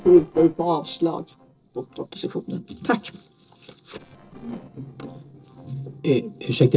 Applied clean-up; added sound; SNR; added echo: neural separator model SepFormer DNS4.